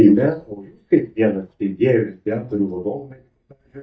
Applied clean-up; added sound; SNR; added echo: neural mask model DeepFilterNet 3.